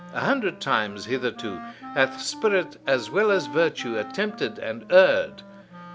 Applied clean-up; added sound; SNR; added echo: none; Wind instrument, woodwind instrument; 16 dB; none.